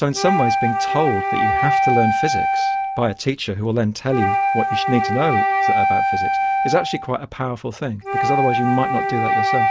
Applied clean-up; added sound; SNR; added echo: none; Wind instrument, woodwind instrument; -3 dB; none.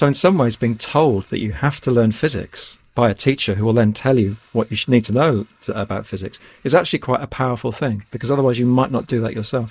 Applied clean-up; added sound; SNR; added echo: neural mask model Resemble Enhance denoiser.